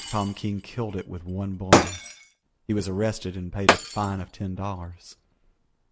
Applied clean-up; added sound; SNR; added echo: none; Shatter; -2 dB; none.